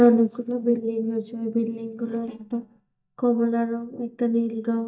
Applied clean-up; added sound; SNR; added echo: neural mask model DeepFilterNet 3.